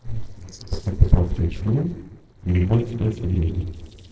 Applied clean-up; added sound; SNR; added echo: neural separator model SepFormer DNS4.